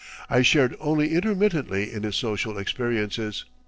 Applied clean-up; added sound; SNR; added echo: neural separator model SepFormer DNS4.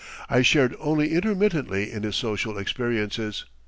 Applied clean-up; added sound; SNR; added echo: none; none; none; none.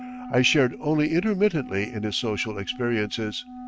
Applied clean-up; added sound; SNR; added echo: neural mask model RNNoise.